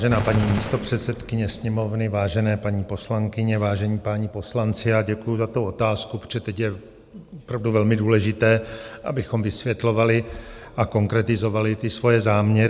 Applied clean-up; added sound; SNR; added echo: none; Gunshot, gunfire; 8 dB; none.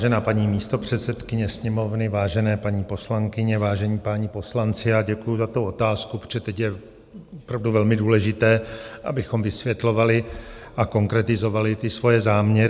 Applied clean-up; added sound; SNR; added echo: none; none; none; none.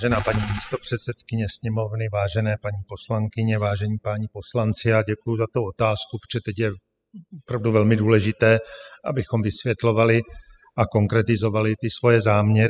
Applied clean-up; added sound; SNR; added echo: classical method spectral subtraction.